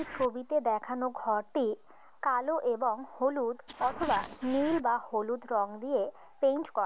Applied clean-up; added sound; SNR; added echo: neural mask model Resemble Enhance denoiser.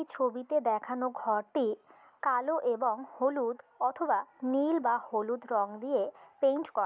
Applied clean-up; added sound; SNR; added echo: none; none; none; none.